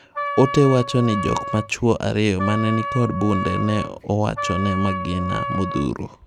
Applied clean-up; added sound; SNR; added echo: none; Wind instrument, woodwind instrument; 7 dB; none.